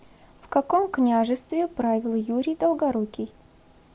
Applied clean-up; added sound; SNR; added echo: none; none; none; none.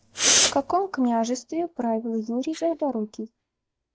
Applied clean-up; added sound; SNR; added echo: neural mask model DeepFilterNet 3.